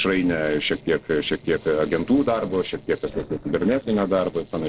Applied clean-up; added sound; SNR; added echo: neural separator model SepFormer DNS4.